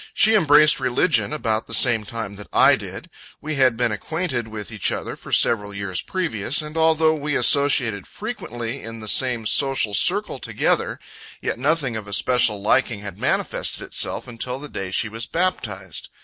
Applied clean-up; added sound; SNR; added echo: none; none; none; none.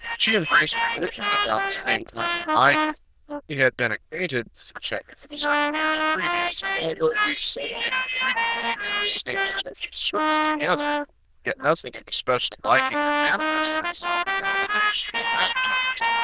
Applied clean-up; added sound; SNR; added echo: neural diffusion model UNIVERSE++.